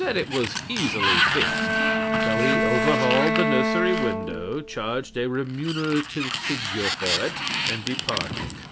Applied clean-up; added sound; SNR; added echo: none; Bowed string instrument + Sliding door; -2 dB; none.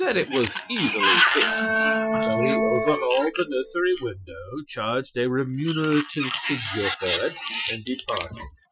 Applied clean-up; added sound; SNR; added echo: classical method Wiener filter.